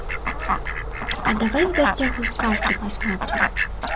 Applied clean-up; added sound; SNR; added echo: none; Fowl; 1 dB; none.